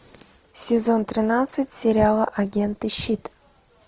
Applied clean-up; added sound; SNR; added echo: none; none; none; none.